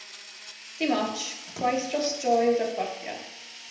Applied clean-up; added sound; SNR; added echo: none; Domestic sounds, home sounds; 15 dB; reverberation time 0.8 s.